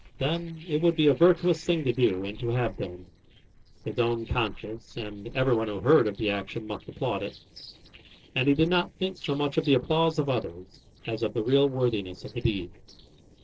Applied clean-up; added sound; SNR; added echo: neural separator model SepFormer DNS4.